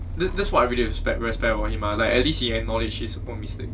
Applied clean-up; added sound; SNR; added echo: none; Engine starting / Motor vehicle (road); 4 dB; reverberation time 0.2 s.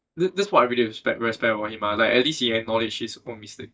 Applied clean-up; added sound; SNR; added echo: neural mask model DeepFilterNet 3.